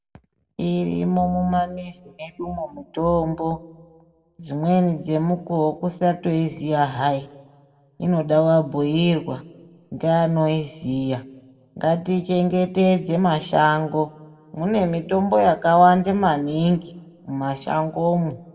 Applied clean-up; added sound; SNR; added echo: none; none; none; reverberation time 0.9 s.